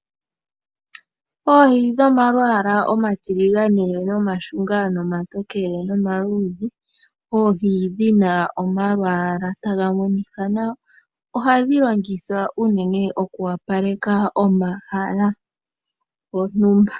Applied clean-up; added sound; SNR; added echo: none; none; none; none.